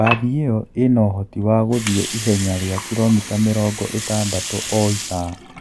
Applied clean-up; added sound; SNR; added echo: none; Water; 9 dB; none.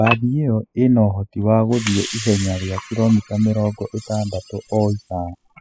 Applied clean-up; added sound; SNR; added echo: classical method spectral subtraction.